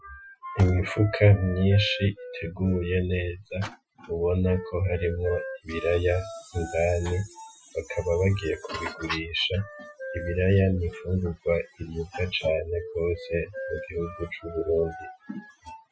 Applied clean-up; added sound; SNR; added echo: classical method Wiener filter.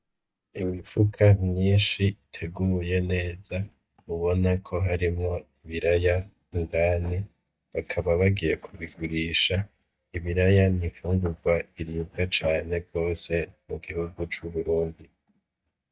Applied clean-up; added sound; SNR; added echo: neural mask model DeepFilterNet 3.